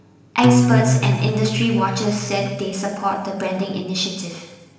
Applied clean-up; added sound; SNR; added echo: none; Acoustic guitar; -3 dB; reverberation time 1.1 s.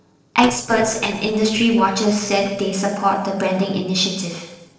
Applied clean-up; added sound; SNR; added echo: neural separator model SepFormer DNS4.